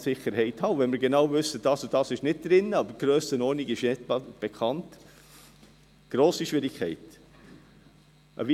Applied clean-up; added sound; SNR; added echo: none; none; none; none.